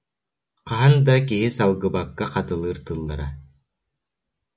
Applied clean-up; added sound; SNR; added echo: none; none; none; none.